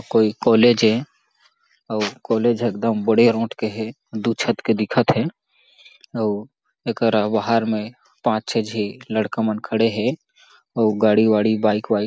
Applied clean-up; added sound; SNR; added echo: none; none; none; none.